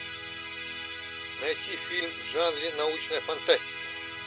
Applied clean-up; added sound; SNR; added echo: none; Musical instrument; 6 dB; none.